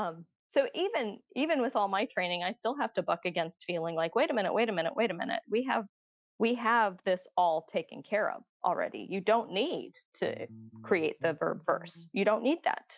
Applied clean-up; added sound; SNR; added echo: classical method Wiener filter.